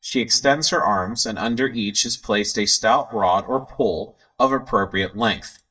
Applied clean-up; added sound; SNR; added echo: neural mask model DeepFilterNet 3.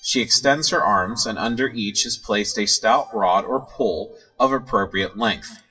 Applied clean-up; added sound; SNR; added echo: classical method WPE with log-MMSE.